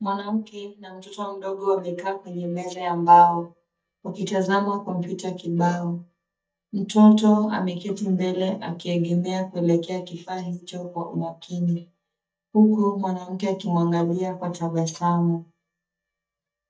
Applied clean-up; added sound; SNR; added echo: neural mask model DeepFilterNet 3.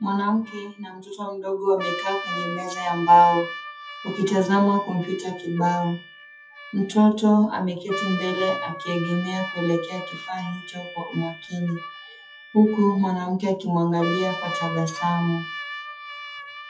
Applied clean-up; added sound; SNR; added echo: classical method WPE with log-MMSE.